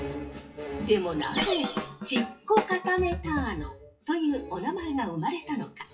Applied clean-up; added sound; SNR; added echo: classical method WPE with log-MMSE.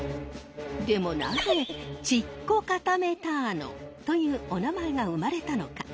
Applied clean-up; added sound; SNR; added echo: none; none; none; none.